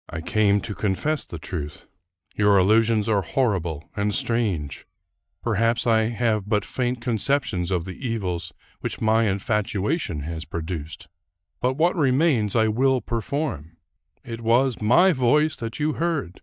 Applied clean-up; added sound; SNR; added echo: neural mask model DeepFilterNet 3.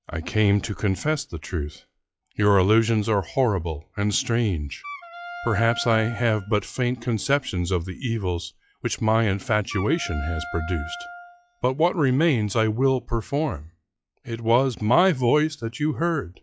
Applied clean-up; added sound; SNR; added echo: classical method log-MMSE.